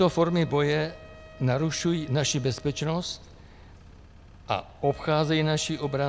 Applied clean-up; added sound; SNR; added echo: none; Engine + Wind instrument, woodwind instrument; 20 dB; none.